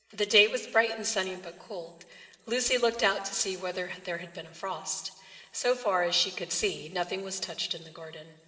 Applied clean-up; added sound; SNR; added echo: none; none; none; reverberation time 2.7 s.